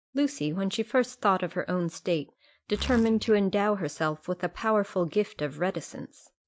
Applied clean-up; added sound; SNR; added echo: neural mask model DeepFilterNet 3.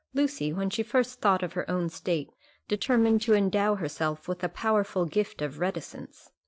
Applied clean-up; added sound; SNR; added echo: neural separator model SepFormer DNS4.